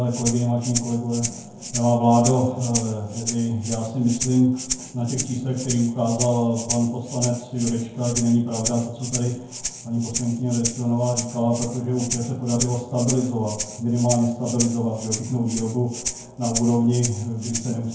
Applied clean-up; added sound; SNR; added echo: none; Rattle (instrument); 9 dB; reverberation time 0.9 s.